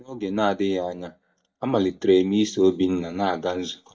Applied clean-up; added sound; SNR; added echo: neural mask model DeepFilterNet 3.